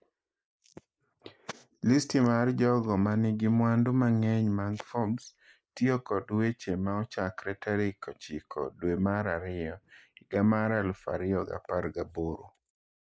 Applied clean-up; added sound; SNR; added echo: neural mask model Resemble Enhance denoiser.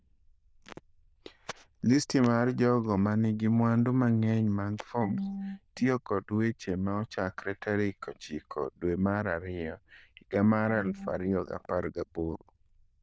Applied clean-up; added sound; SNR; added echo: neural diffusion model UNIVERSE++.